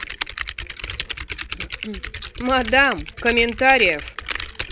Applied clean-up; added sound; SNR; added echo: none; Typing; 9 dB; none.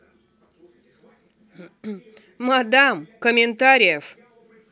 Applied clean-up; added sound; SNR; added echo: none; none; none; none.